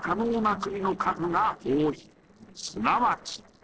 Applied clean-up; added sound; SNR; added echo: neural separator model SepFormer DNS4.